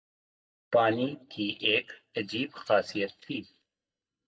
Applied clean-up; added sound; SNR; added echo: neural mask model DeepFilterNet 3.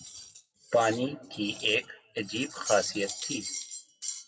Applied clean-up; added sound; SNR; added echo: classical method WPE with log-MMSE.